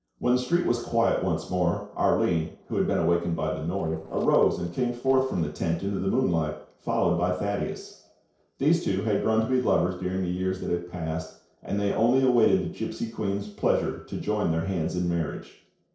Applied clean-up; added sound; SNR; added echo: neural separator model SepFormer DNS4.